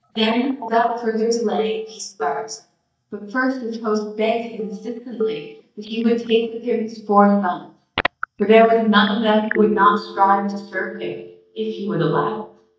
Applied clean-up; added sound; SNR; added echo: neural mask model DeepFilterNet 3.